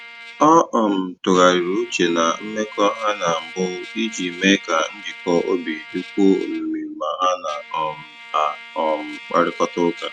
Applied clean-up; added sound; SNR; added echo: none; Trumpet; 18 dB; none.